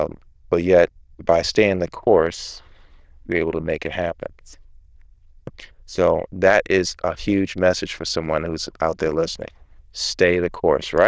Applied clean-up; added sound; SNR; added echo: neural diffusion model UNIVERSE++.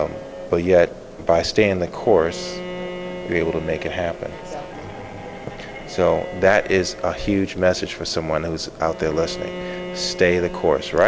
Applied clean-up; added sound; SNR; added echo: none; Bowed string instrument; 13 dB; none.